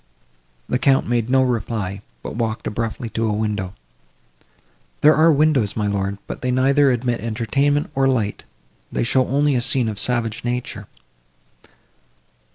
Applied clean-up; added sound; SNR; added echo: none; none; none; none.